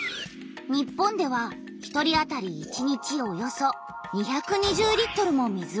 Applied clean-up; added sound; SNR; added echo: none; none; none; none.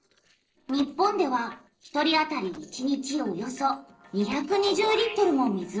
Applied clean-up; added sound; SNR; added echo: neural separator model SepFormer DNS4.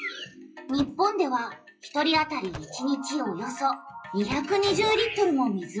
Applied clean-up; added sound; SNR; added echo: classical method WPE with log-MMSE.